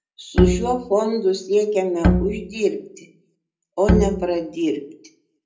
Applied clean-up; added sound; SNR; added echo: none; Bowed string instrument; -1 dB; reverberation time 0.5 s.